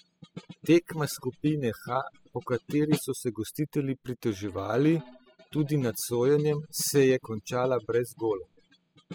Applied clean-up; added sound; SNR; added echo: classical method spectral subtraction.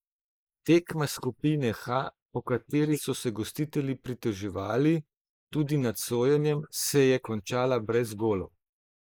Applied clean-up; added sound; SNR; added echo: neural mask model Resemble Enhance denoiser.